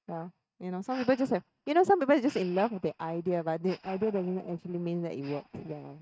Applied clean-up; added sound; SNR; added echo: neural mask model RNNoise.